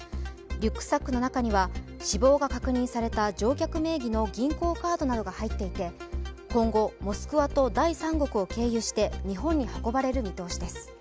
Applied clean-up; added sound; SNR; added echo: none; none; none; none.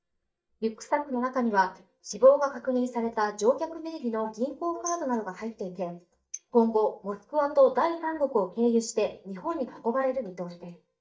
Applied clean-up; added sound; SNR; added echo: neural mask model DeepFilterNet 3.